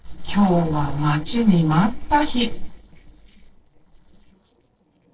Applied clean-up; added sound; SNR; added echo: neural separator model SepFormer DNS4.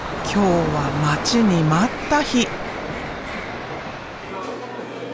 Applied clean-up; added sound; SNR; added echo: none; none; none; none.